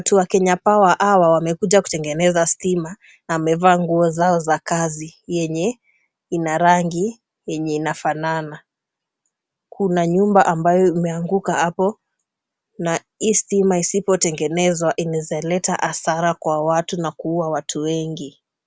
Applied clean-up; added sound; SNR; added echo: none; none; none; none.